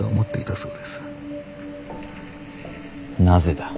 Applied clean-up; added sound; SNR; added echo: none; none; none; none.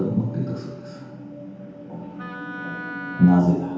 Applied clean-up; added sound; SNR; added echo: none; Wind instrument, woodwind instrument; 13 dB; reverberation time 0.8 s.